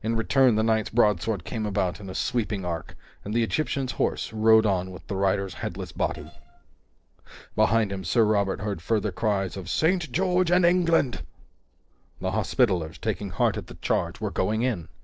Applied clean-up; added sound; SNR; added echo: neural separator model SepFormer DNS4.